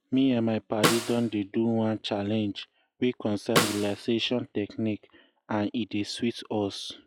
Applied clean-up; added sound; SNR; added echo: classical method log-MMSE.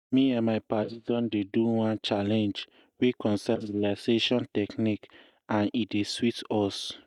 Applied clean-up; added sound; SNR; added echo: neural mask model DeepFilterNet 3.